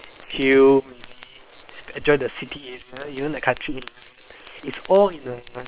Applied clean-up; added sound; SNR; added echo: neural separator model SepFormer WHAM!.